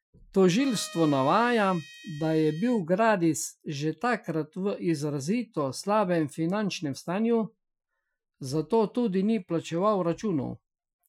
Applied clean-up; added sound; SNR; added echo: classical method Wiener filter.